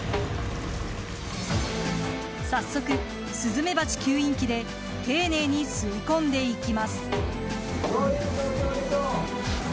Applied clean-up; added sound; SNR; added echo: none; Snare drum; 12 dB; none.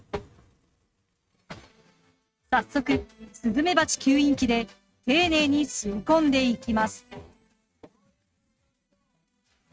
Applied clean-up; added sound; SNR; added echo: neural mask model RNNoise.